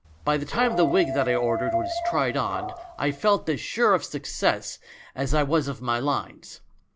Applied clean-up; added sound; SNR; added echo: none; Dog; 5 dB; none.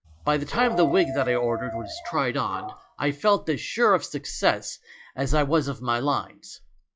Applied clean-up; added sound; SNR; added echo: classical method log-MMSE.